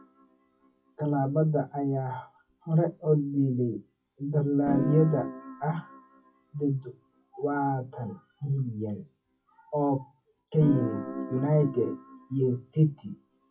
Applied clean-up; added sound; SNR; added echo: classical method WPE with log-MMSE.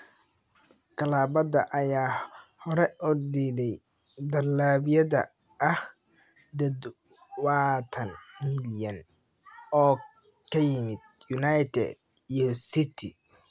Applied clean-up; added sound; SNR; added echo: none; none; none; none.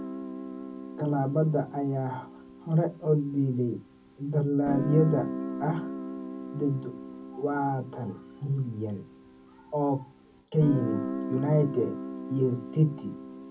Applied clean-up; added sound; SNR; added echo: none; Guitar; 8 dB; reverberation time 0.3 s.